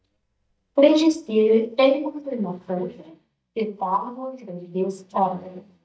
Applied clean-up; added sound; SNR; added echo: neural mask model DeepFilterNet 3.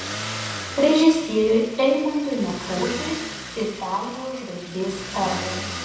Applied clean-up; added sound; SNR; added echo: none; Motor vehicle (road); 10 dB; reverberation time 1.1 s.